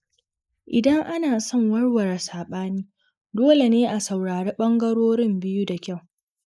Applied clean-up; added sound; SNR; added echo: neural mask model Resemble Enhance denoiser.